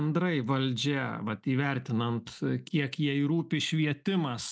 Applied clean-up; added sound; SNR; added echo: none; none; none; none.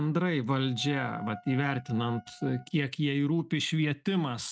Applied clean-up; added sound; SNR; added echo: neural mask model RNNoise.